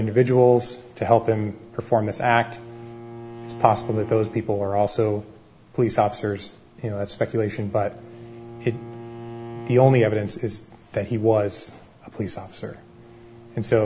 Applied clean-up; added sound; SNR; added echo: none; Bowed string instrument; 18 dB; none.